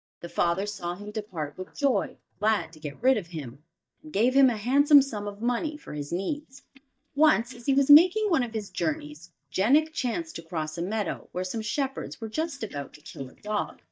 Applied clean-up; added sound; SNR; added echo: neural mask model DeepFilterNet 3.